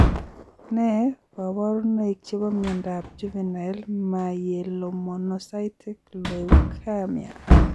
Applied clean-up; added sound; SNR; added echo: none; Wood; -2 dB; none.